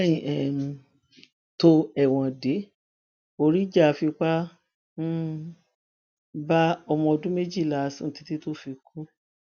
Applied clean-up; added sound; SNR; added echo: none; none; none; none.